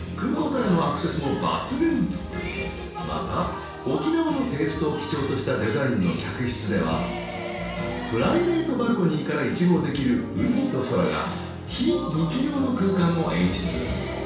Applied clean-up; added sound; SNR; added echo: none; Printer; 20 dB; reverberation time 0.7 s.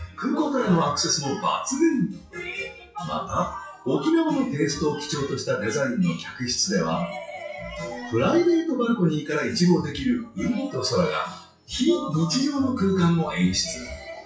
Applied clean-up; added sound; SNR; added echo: classical method WPE with log-MMSE.